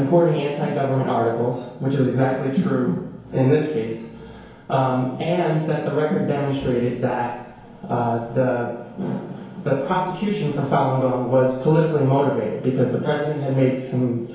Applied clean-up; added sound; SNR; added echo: none; none; none; reverberation time 1.0 s.